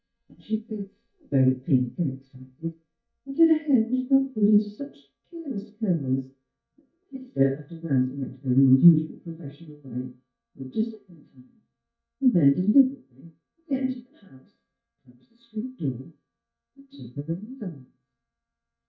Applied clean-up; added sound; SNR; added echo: neural mask model DeepFilterNet 3.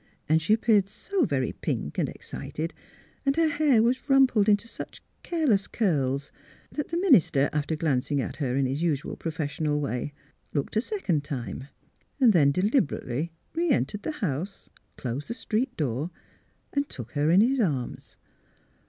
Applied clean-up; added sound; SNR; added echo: none; none; none; none.